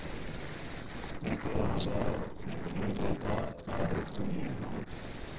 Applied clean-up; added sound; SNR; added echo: neural separator model SepFormer DNS4.